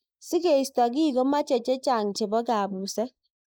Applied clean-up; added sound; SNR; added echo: neural mask model Resemble Enhance denoiser.